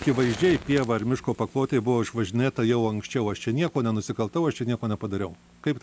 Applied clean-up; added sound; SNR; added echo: none; Fire; 19 dB; none.